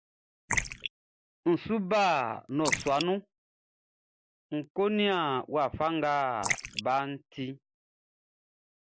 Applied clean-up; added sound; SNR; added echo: neural mask model Resemble Enhance denoiser.